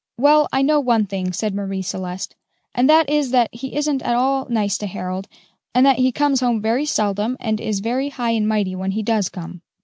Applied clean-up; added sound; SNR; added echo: none; none; none; none.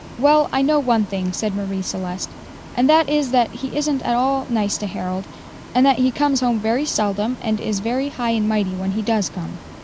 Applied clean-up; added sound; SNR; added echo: none; Bus; 17 dB; none.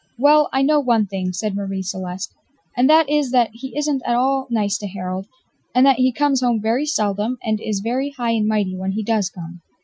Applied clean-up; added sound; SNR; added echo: classical method Wiener filter.